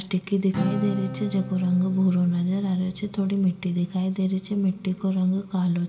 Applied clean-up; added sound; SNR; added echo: none; Acoustic guitar; 13 dB; reverberation time 0.8 s.